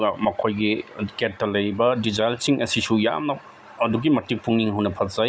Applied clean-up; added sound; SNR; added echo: none; none; none; none.